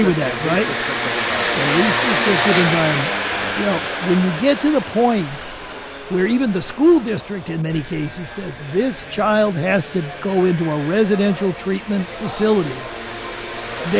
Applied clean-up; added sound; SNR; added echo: none; Engine; 5 dB; none.